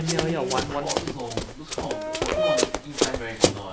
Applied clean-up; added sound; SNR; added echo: none; Brass instrument + Run; -4 dB; none.